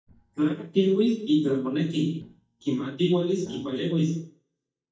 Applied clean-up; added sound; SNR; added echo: neural mask model DeepFilterNet 3.